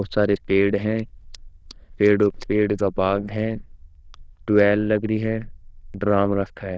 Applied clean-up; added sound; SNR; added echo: neural diffusion model UNIVERSE++.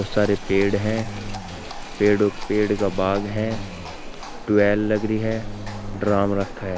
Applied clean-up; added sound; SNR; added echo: none; Buzz + Livestock, farm animals, working animals; 9 dB; none.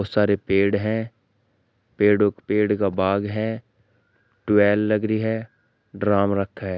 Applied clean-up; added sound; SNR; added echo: none; none; none; none.